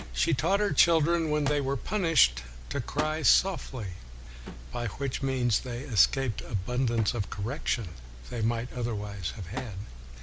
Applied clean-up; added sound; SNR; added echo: none; Thump, thud; 17 dB; none.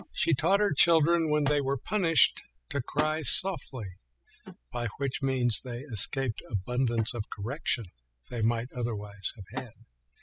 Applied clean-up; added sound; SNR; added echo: classical method spectral subtraction.